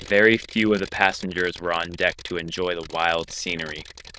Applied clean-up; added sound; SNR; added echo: neural diffusion model UNIVERSE++.